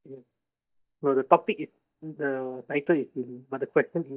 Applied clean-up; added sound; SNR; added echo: neural mask model DeepFilterNet 3.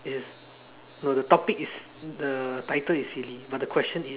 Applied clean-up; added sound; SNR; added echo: none; none; none; none.